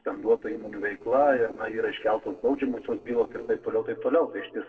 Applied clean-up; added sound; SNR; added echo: neural separator model SepFormer DNS4.